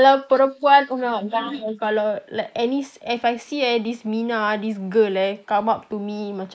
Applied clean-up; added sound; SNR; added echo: neural mask model Resemble Enhance denoiser.